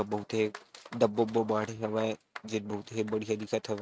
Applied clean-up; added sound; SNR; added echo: neural mask model RNNoise.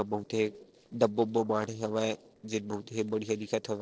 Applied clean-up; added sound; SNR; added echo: neural separator model SepFormer DNS4.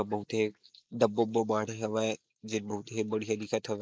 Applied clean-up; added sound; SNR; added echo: neural mask model Resemble Enhance denoiser.